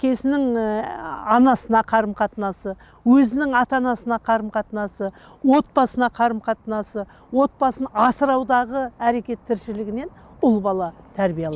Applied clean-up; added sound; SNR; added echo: none; none; none; none.